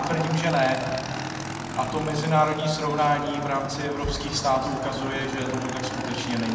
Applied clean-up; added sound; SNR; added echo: none; Motorcycle / Engine; 7 dB; reverberation time 1.8 s.